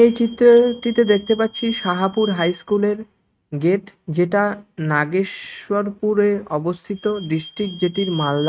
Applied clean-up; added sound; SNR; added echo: neural mask model RNNoise.